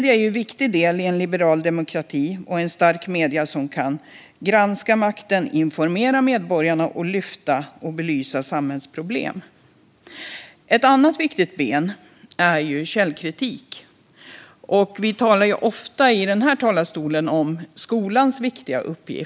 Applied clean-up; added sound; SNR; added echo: none; none; none; none.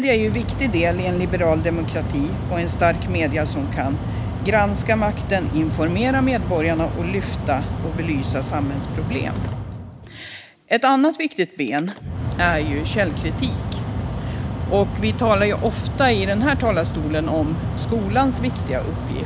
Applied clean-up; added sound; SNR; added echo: none; Mechanical fan; 3 dB; none.